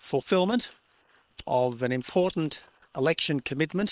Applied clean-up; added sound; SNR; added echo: neural separator model SepFormer WHAM!.